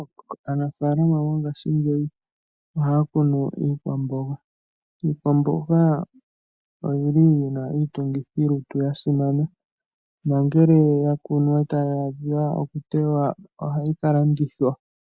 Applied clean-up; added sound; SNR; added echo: none; none; none; none.